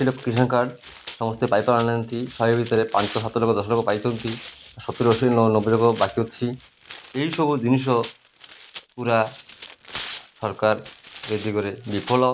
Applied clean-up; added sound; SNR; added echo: none; Tearing; 16 dB; none.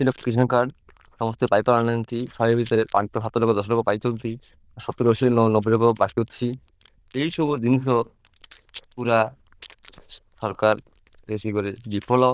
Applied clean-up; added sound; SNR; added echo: neural diffusion model UNIVERSE++.